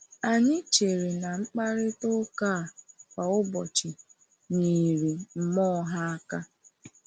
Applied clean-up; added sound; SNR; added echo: none; none; none; none.